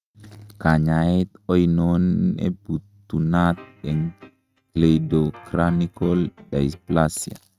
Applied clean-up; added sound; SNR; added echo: neural mask model RNNoise.